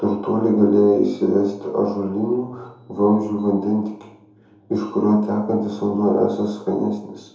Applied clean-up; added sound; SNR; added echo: none; none; none; reverberation time 2.6 s.